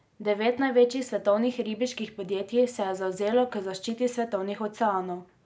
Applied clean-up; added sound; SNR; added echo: none; none; none; none.